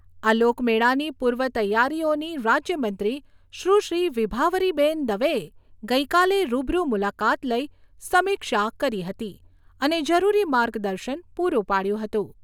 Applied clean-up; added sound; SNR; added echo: none; none; none; none.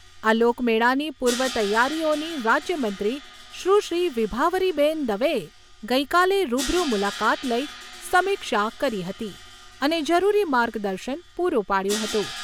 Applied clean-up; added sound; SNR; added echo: none; Crash cymbal; 15 dB; none.